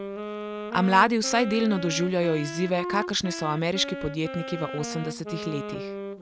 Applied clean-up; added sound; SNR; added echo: none; Wind instrument, woodwind instrument; 9 dB; none.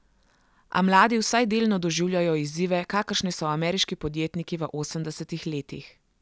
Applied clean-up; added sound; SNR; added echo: none; none; none; none.